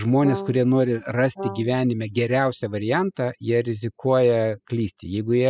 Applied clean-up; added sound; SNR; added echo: classical method spectral subtraction.